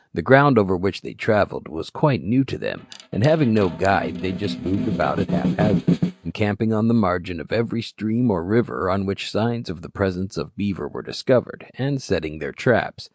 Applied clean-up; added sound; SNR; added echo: neural mask model RNNoise.